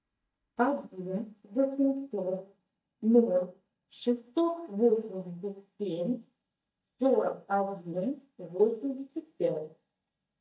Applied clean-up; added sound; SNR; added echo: neural mask model DeepFilterNet 3.